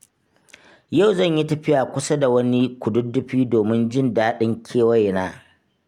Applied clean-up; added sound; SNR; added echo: none; none; none; none.